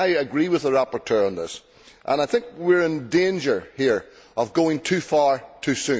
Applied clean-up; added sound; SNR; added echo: none; none; none; none.